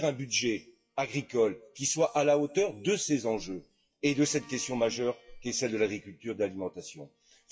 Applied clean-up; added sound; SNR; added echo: classical method WPE with log-MMSE.